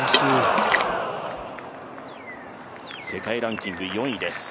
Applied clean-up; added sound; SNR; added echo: none; Water / Splash, splatter; 5 dB; none.